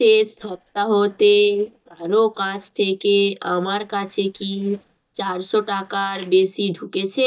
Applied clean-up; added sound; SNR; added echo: neural mask model DeepFilterNet 3.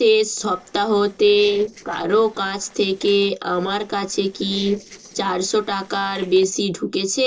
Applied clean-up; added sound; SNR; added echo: neural separator model SepFormer DNS4.